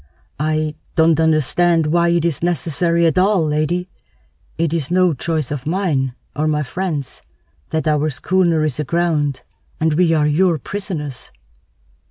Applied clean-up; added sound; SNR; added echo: none; none; none; none.